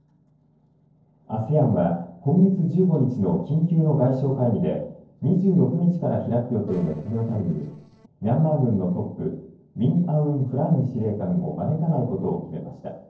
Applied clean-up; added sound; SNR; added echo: neural separator model SepFormer DNS4.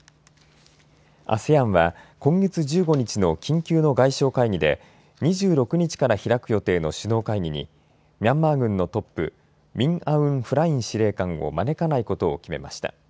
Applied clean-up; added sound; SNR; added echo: none; none; none; none.